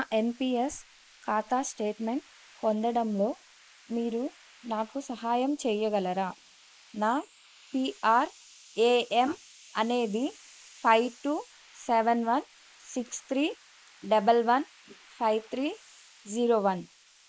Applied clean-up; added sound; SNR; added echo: neural mask model Resemble Enhance denoiser.